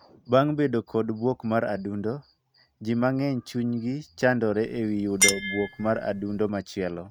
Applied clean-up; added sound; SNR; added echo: neural mask model RNNoise.